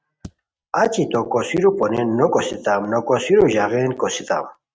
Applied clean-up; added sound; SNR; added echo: neural mask model RNNoise.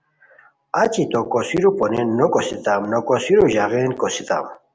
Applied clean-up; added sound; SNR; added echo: none; none; none; none.